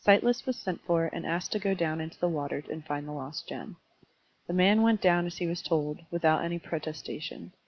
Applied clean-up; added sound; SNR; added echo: none; none; none; none.